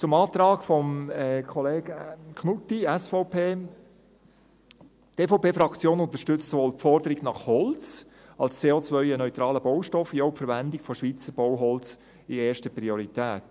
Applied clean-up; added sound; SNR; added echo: none; none; none; none.